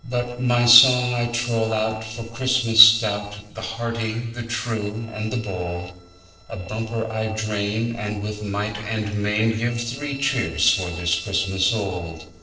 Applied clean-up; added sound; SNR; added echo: neural separator model SepFormer DNS4.